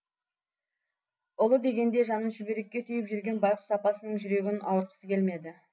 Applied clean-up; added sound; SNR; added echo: none; none; none; none.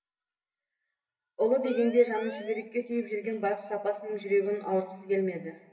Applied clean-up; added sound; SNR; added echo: none; Siren; 10 dB; reverberation time 1.9 s.